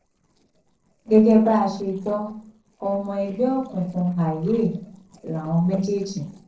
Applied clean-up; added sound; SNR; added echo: neural separator model SepFormer DNS4.